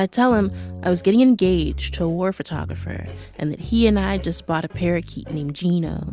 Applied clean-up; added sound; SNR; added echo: none; none; none; none.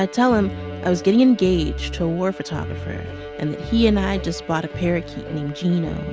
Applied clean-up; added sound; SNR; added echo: none; Bowed string instrument; 15 dB; none.